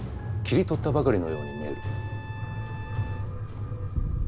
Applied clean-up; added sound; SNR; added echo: none; Trumpet; 18 dB; none.